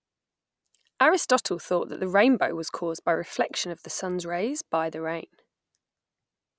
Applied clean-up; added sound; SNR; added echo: none; none; none; none.